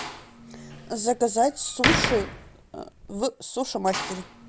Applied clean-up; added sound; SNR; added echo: none; Slam; 3 dB; none.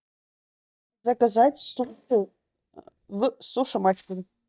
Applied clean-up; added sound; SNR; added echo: neural mask model DeepFilterNet 3.